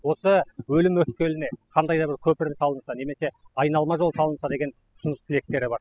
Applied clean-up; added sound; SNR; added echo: classical method spectral subtraction.